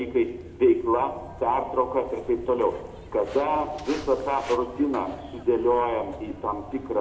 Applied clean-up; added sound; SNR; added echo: none; Walk, footsteps; 17 dB; reverberation time 0.5 s.